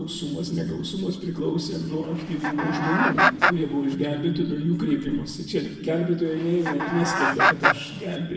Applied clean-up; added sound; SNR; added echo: none; Chicken, rooster; -2 dB; reverberation time 1.0 s.